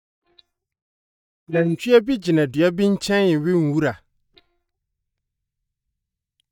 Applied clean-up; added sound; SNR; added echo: neural mask model DeepFilterNet 3.